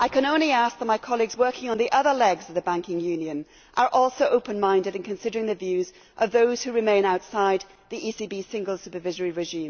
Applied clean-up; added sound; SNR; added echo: none; none; none; none.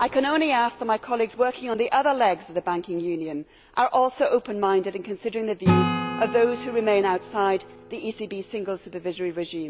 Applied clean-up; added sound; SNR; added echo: none; Acoustic guitar / Strum; 9 dB; none.